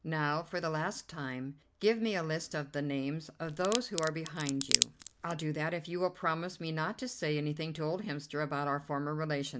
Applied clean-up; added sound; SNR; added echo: none; Crack; 0 dB; none.